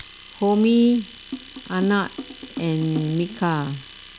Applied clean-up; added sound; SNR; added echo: none; Domestic sounds, home sounds + Drum; 14 dB; none.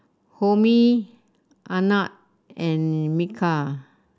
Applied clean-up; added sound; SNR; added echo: none; none; none; none.